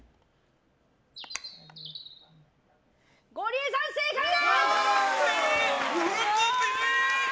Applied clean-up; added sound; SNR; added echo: none; Bird; 17 dB; none.